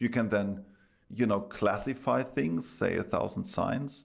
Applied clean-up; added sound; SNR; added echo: none; none; none; none.